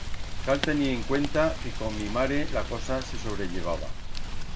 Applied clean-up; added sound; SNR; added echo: none; Rain; 0 dB; none.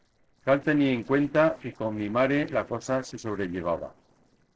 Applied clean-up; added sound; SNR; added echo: neural separator model SepFormer DNS4.